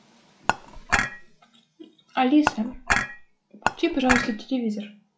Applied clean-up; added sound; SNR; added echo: classical method log-MMSE.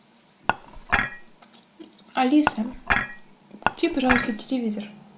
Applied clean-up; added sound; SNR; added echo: none; Dishes, pots, and pans / Chink, clink; -1 dB; none.